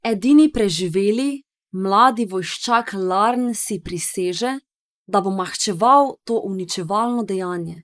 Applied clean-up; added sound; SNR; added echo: neural mask model Resemble Enhance denoiser.